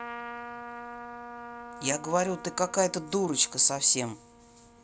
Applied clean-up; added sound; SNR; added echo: none; Trumpet; 14 dB; none.